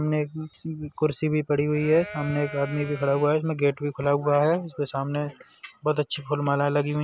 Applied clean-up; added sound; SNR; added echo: none; Livestock, farm animals, working animals; 14 dB; none.